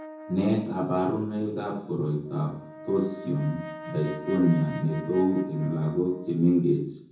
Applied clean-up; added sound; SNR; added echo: none; Brass instrument; 16 dB; reverberation time 0.7 s.